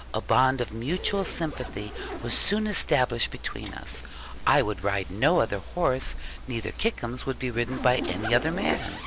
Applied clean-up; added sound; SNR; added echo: none; Zipper (clothing); 10 dB; none.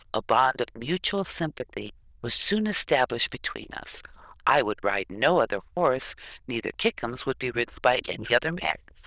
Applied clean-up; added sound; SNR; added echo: neural diffusion model UNIVERSE++.